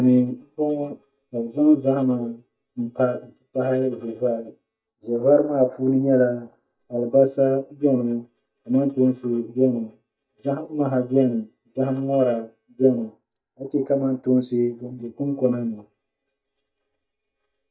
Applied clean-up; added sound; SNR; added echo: neural mask model DeepFilterNet 3.